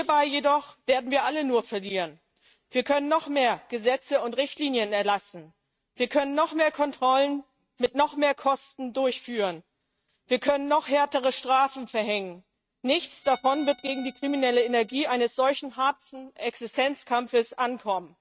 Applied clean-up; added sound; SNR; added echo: neural mask model RNNoise.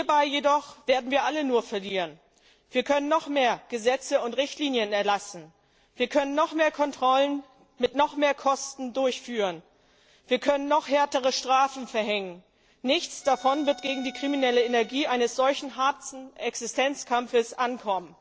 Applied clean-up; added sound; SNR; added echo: neural separator model SepFormer DNS4.